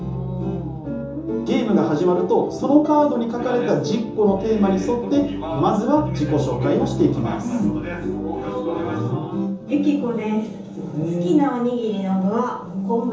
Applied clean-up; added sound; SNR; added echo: none; none; none; reverberation time 1.2 s.